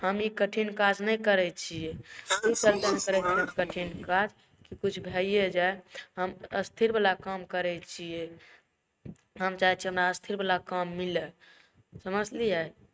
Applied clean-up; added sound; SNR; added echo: neural mask model RNNoise.